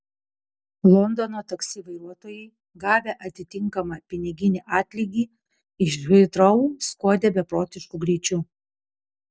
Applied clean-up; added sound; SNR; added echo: none; none; none; none.